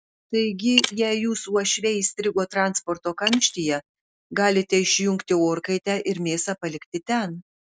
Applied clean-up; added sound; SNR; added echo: neural mask model RNNoise.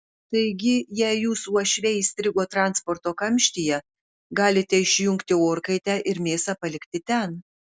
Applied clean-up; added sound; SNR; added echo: none; none; none; none.